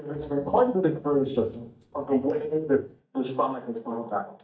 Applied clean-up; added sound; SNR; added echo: neural mask model DeepFilterNet 3.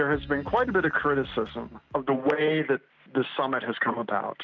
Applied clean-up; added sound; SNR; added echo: none; none; none; none.